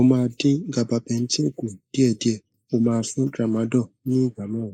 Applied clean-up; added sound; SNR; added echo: neural mask model Resemble Enhance denoiser.